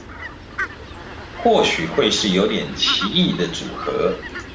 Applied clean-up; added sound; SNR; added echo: none; Fowl; 11 dB; none.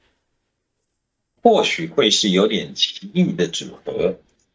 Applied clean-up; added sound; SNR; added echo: neural mask model DeepFilterNet 3.